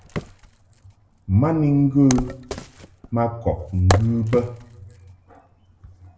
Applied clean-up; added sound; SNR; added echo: none; Wood; 11 dB; reverberation time 0.5 s.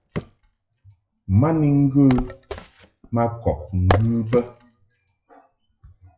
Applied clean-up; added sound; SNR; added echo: classical method WPE with log-MMSE.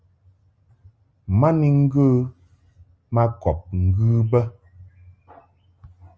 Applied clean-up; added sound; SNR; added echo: none; none; none; none.